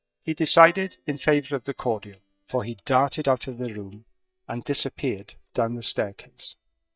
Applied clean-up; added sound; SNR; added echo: neural mask model DeepFilterNet 3.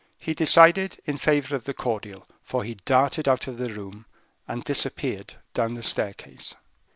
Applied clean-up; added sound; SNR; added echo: none; none; none; none.